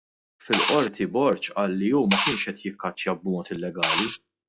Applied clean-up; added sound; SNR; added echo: classical method log-MMSE.